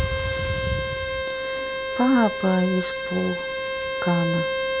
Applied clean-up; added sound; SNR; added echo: none; Bowed string instrument; 2 dB; none.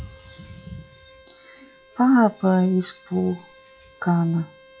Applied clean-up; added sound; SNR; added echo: classical method log-MMSE.